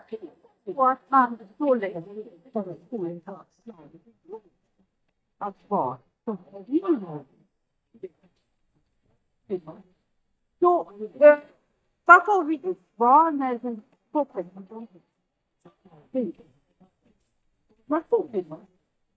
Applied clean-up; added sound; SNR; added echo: neural mask model DeepFilterNet 3.